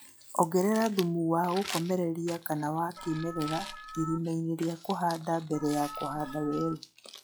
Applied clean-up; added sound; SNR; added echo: classical method log-MMSE.